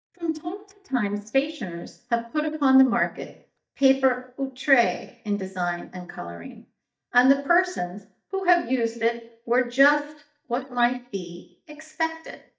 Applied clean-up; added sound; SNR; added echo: neural mask model DeepFilterNet 3.